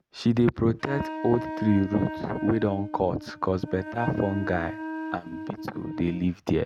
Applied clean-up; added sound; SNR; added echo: neural mask model RNNoise.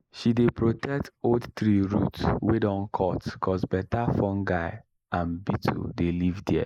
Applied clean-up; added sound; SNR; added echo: neural mask model Resemble Enhance denoiser.